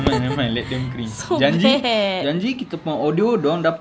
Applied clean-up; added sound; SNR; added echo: none; Crowd / Fireworks; 13 dB; none.